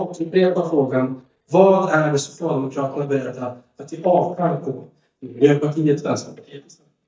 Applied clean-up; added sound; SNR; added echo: neural mask model DeepFilterNet 3.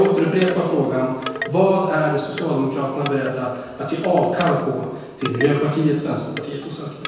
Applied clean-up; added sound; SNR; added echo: none; Wind chime / Wood; 13 dB; reverberation time 1.2 s.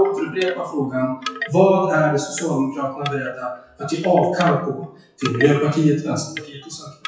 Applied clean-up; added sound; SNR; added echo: classical method WPE with log-MMSE.